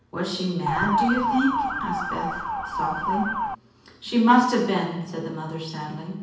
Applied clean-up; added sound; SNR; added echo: none; Motor vehicle (road) / Siren; 1 dB; reverberation time 0.8 s.